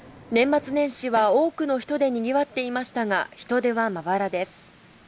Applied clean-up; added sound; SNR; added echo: none; Snare drum; 18 dB; none.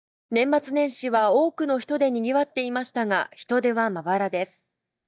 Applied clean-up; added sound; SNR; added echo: neural mask model DeepFilterNet 3.